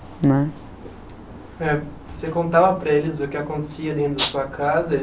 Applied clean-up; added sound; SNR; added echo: none; Rattle (instrument); -2 dB; none.